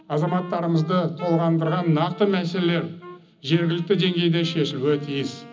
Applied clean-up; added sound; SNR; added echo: none; Wind instrument, woodwind instrument; 20 dB; reverberation time 0.4 s.